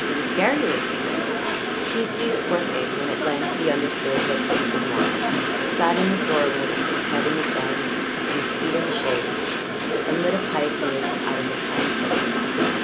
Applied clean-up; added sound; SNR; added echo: none; Train; -4 dB; none.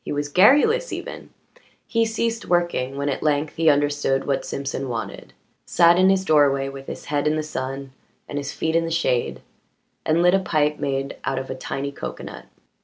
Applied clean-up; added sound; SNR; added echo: none; none; none; none.